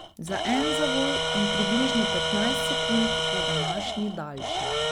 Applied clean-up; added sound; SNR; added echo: none; Tools; -2 dB; none.